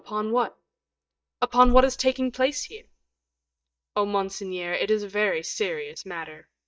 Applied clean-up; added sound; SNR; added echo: neural mask model DeepFilterNet 3.